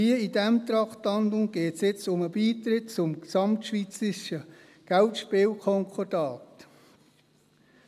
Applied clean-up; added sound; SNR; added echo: none; none; none; none.